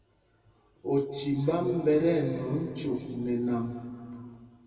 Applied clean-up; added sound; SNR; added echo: none; none; none; reverberation time 2.2 s.